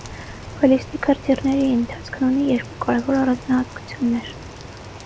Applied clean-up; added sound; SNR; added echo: none; Rain; 14 dB; none.